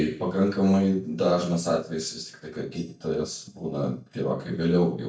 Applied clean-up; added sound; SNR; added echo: neural mask model DeepFilterNet 3.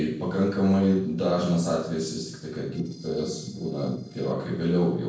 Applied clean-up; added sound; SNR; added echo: neural separator model SepFormer DNS4.